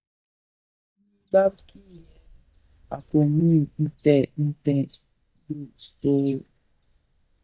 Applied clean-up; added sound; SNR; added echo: neural mask model DeepFilterNet 3.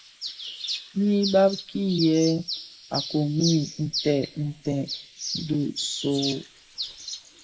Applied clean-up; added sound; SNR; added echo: neural mask model Resemble Enhance denoiser.